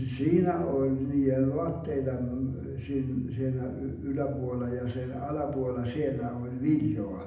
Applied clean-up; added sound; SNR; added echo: none; none; none; reverberation time 0.8 s.